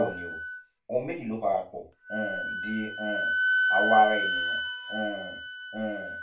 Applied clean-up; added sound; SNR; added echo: none; Wind instrument, woodwind instrument; 1 dB; reverberation time 0.2 s.